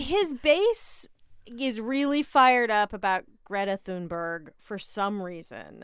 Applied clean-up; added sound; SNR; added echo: none; none; none; none.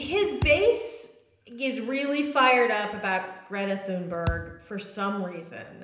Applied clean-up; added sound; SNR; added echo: none; Thump, thud; 7 dB; reverberation time 0.9 s.